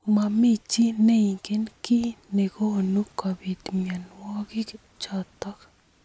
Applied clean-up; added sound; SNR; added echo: none; none; none; none.